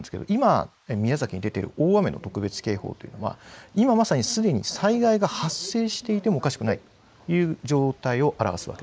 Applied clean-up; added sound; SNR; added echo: neural mask model Resemble Enhance denoiser.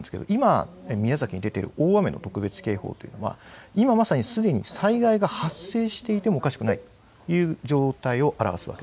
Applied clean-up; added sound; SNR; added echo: none; Cowbell; 14 dB; none.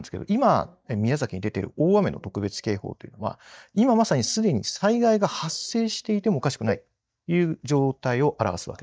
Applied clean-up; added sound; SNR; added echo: neural mask model DeepFilterNet 3.